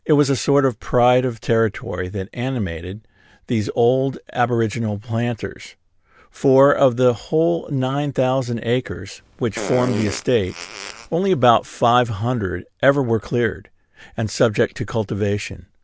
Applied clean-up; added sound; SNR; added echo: none; Fart; 11 dB; none.